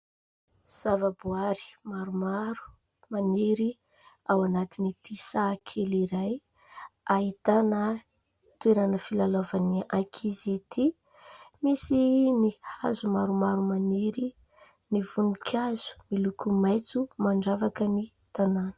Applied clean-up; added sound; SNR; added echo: none; none; none; none.